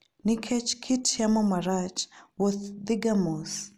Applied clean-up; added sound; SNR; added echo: none; none; none; none.